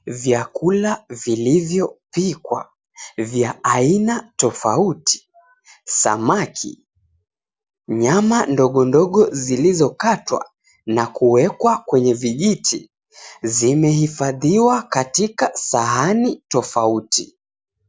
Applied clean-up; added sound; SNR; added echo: none; none; none; none.